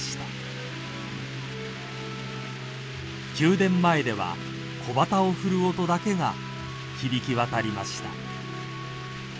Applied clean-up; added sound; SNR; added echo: none; Organ; 10 dB; none.